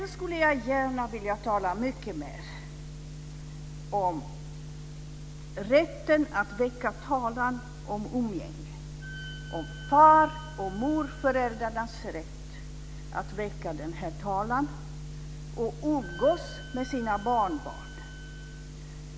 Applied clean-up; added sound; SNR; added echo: none; Wind instrument, woodwind instrument; 19 dB; none.